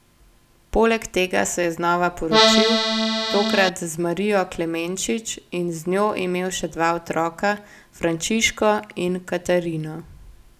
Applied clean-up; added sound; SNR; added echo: none; Accordion; -5 dB; none.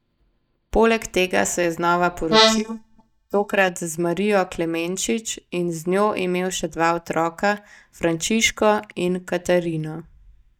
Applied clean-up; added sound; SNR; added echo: neural mask model DeepFilterNet 3.